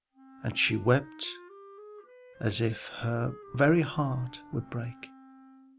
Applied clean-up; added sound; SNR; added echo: none; Wind instrument, woodwind instrument; 20 dB; none.